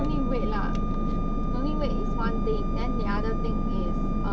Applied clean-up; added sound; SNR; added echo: none; Wind instrument, woodwind instrument; 15 dB; none.